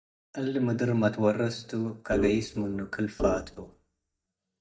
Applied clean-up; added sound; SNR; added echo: neural mask model DeepFilterNet 3.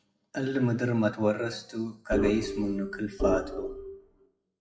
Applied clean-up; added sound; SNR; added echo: classical method WPE with log-MMSE.